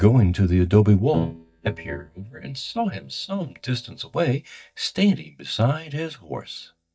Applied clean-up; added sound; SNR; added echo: neural mask model DeepFilterNet 3.